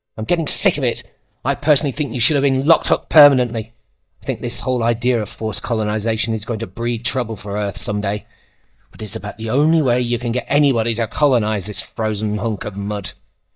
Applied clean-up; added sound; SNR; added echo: neural mask model DeepFilterNet 3.